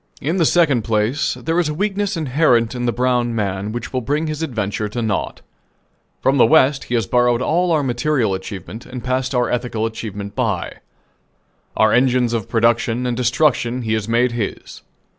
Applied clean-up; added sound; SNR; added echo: none; none; none; none.